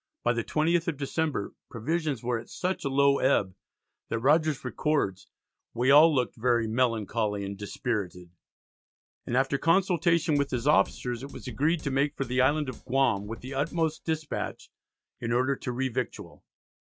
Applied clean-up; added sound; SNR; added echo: neural mask model RNNoise.